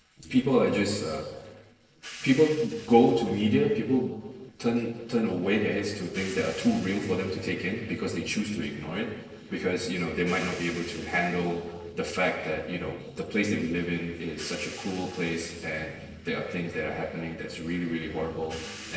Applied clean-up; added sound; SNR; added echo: neural separator model SepFormer DNS4.